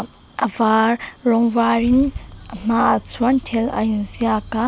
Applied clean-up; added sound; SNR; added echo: none; Idling / Engine starting / Car; 19 dB; none.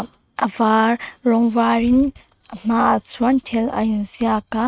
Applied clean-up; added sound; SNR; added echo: neural mask model RNNoise.